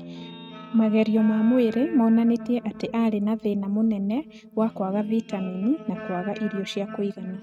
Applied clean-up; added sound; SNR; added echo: neural mask model RNNoise.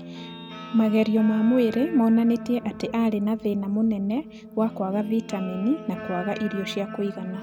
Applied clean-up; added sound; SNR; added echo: none; Guitar; 13 dB; none.